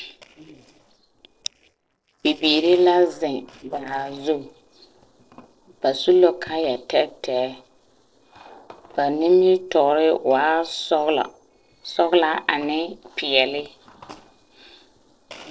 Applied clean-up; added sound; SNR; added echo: neural separator model SepFormer DNS4.